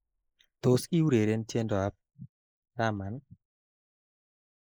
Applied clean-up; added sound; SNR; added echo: neural mask model Resemble Enhance denoiser.